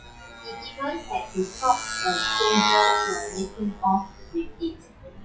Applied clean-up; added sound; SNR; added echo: classical method WPE with log-MMSE.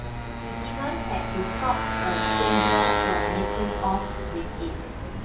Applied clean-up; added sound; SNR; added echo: none; Motorcycle; -4 dB; reverberation time 0.2 s.